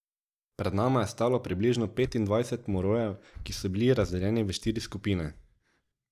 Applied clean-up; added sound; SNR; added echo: neural mask model DeepFilterNet 3.